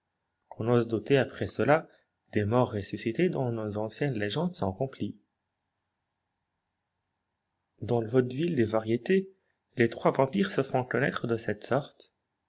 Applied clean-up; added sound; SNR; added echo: none; none; none; none.